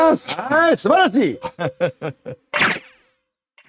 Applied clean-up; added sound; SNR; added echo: neural mask model RNNoise.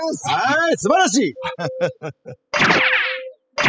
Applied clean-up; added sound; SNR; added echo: classical method spectral subtraction.